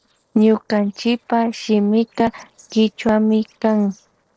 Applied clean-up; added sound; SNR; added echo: neural separator model SepFormer DNS4.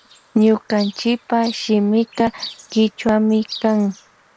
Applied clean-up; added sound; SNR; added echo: none; Chirp, tweet; 20 dB; none.